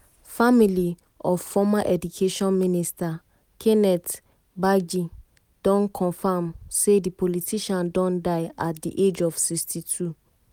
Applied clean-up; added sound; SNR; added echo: none; none; none; none.